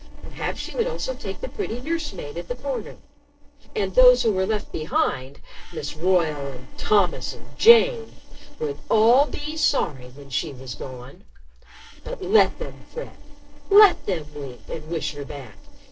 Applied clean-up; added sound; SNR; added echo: neural separator model SepFormer DNS4.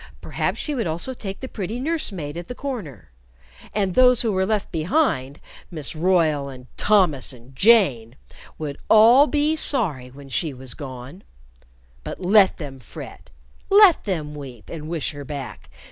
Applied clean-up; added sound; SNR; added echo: none; none; none; none.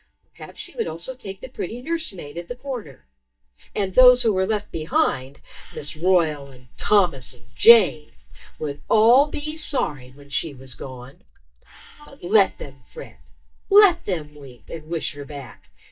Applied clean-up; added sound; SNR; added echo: neural mask model DeepFilterNet 3.